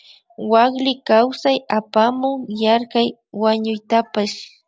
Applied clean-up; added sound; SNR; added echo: none; none; none; none.